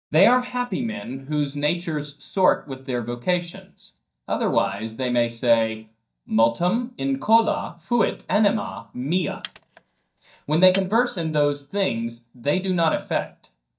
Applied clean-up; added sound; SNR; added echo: neural mask model DeepFilterNet 3.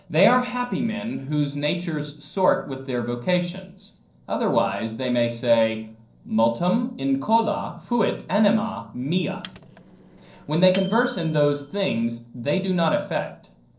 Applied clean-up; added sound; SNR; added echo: neural separator model SepFormer DNS4.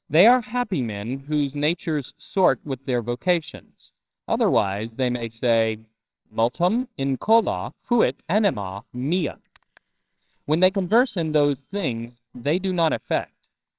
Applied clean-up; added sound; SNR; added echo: neural separator model SepFormer WHAMR!.